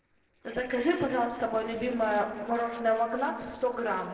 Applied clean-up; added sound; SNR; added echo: neural separator model SepFormer DNS4.